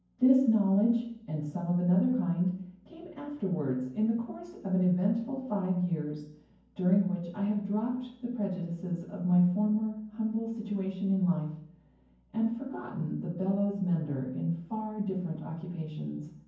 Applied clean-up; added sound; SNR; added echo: none; none; none; reverberation time 0.9 s.